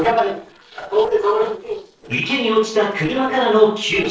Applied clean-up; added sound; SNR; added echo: neural separator model SepFormer DNS4.